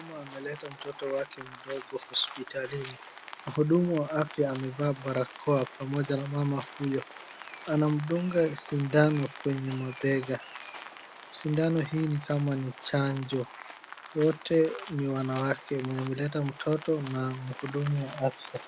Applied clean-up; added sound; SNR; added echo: none; Rain; 15 dB; none.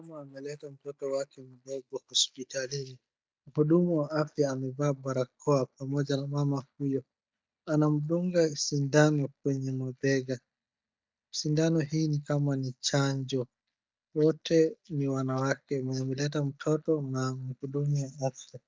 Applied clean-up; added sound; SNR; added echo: neural mask model DeepFilterNet 3.